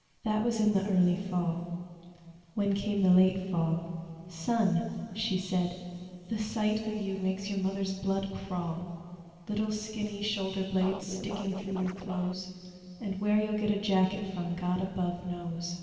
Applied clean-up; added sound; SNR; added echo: neural separator model SepFormer DNS4.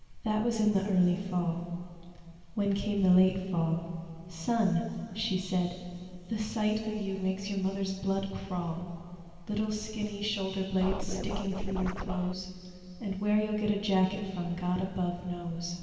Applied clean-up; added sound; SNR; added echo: none; Scratching (performance technique); 4 dB; reverberation time 2.6 s.